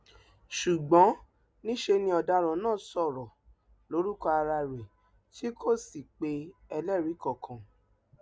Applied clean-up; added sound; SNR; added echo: none; none; none; none.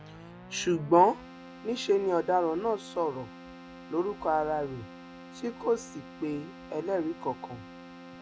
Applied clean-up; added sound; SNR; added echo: none; Keyboard (musical); 16 dB; none.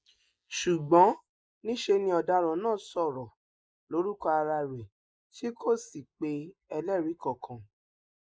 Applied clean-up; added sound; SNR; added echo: neural mask model Resemble Enhance denoiser.